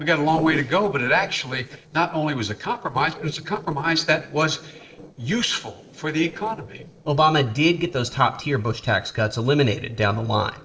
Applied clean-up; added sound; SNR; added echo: neural separator model SepFormer DNS4.